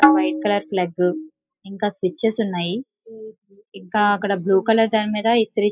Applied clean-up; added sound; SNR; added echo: classical method spectral subtraction.